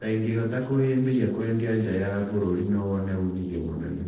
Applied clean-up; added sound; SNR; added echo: neural separator model SepFormer DNS4.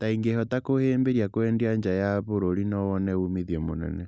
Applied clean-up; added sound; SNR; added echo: none; none; none; none.